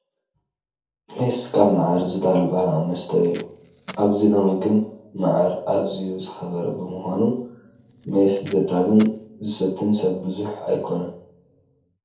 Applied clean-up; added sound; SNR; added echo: none; Packing tape, duct tape; 20 dB; reverberation time 0.6 s.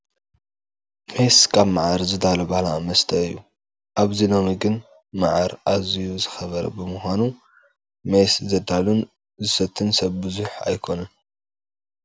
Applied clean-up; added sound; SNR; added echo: none; none; none; none.